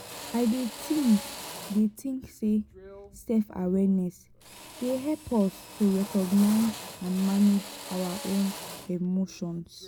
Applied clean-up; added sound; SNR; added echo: none; Drill; 14 dB; none.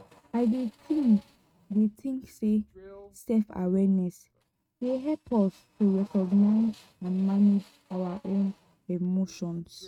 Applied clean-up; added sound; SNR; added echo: neural mask model RNNoise.